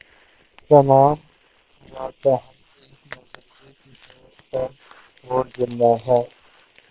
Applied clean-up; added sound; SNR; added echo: neural separator model SepFormer WHAM!.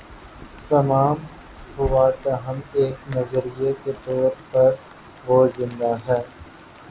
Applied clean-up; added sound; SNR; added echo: none; Rain; 19 dB; none.